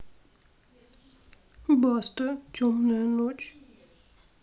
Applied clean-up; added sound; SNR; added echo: none; none; none; none.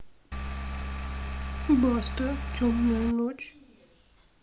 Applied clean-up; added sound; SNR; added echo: none; Engine; 3 dB; none.